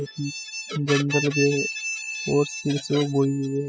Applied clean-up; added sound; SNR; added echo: classical method spectral subtraction.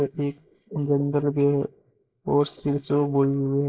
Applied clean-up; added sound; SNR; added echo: neural mask model Resemble Enhance denoiser.